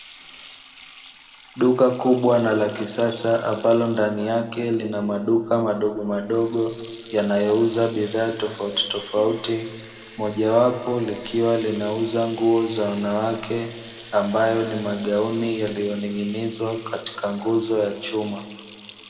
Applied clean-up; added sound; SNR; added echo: none; Sink (filling or washing) / Water tap, faucet; 17 dB; reverberation time 1.7 s.